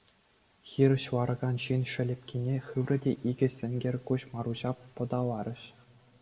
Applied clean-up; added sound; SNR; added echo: none; none; none; reverberation time 2.2 s.